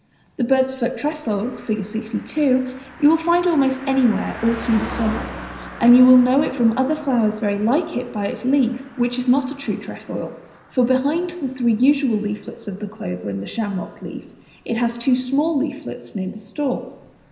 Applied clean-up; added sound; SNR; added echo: none; Car passing by; 18 dB; reverberation time 0.9 s.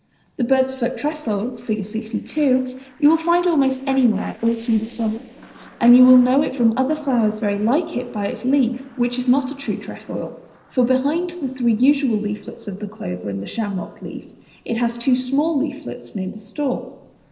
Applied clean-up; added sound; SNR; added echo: neural separator model SepFormer DNS4.